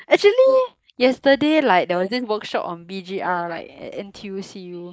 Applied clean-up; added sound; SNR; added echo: neural mask model Resemble Enhance denoiser.